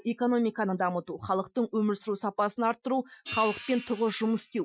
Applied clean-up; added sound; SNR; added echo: classical method Wiener filter.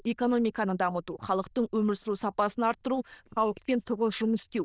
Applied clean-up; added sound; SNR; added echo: neural diffusion model UNIVERSE++.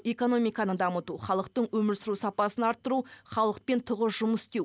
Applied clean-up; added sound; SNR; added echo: none; none; none; none.